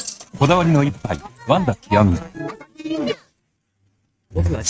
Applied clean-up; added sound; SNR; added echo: neural mask model RNNoise.